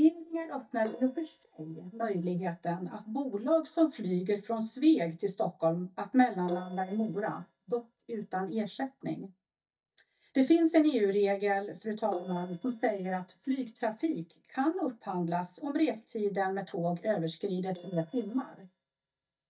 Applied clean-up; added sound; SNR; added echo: neural mask model DeepFilterNet 3.